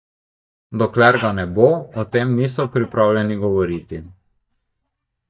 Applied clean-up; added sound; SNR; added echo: neural mask model DeepFilterNet 3.